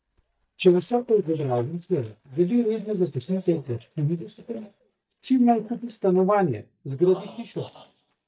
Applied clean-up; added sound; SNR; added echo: neural mask model DeepFilterNet 3.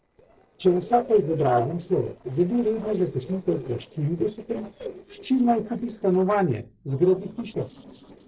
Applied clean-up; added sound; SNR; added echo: neural separator model SepFormer DNS4.